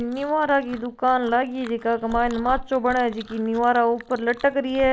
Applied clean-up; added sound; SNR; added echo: none; Chewing, mastication; 17 dB; none.